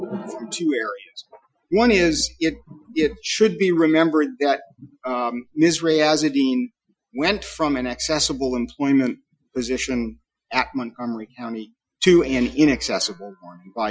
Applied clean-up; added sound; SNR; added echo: classical method Wiener filter.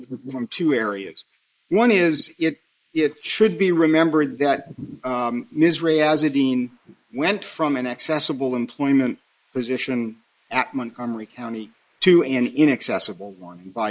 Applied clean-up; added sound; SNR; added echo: neural mask model Resemble Enhance denoiser.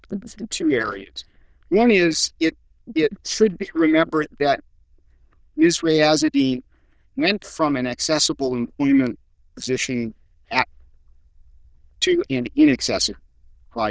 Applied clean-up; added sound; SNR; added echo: neural diffusion model UNIVERSE++.